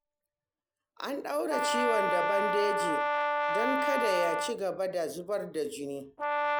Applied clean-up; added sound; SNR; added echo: none; Brass instrument; -2 dB; none.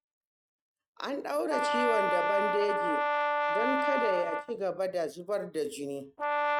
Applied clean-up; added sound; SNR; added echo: neural mask model RNNoise.